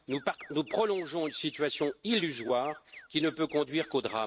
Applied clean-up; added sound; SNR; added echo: neural mask model RNNoise.